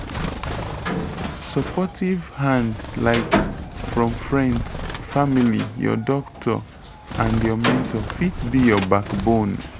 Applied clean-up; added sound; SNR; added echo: none; Bird; 5 dB; none.